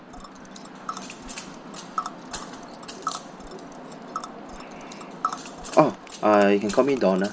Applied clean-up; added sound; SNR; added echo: none; Tick; 11 dB; none.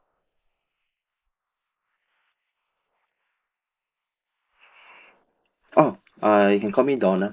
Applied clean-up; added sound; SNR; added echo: neural mask model Resemble Enhance denoiser.